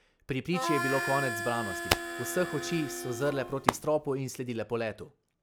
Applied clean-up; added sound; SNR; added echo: none; Harmonica + Hands; 1 dB; none.